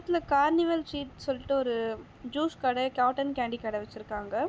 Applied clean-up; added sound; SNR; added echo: none; none; none; none.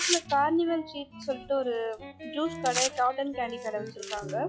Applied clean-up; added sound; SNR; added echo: classical method log-MMSE.